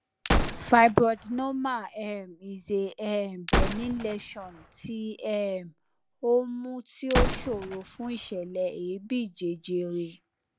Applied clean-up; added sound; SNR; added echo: none; Gunshot, gunfire; 3 dB; none.